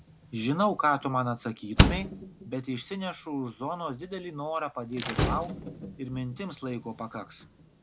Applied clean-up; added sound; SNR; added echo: none; Slam; 1 dB; none.